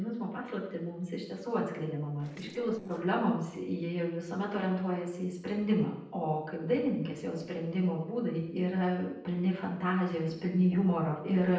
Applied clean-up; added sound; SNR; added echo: neural separator model SepFormer DNS4.